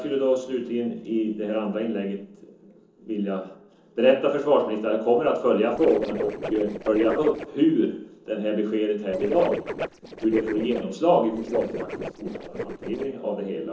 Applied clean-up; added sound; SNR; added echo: neural separator model SepFormer DNS4.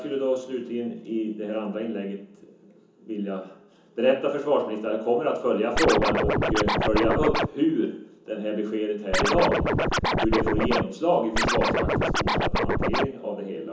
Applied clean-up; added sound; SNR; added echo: none; Scratching (performance technique); -3 dB; reverberation time 0.8 s.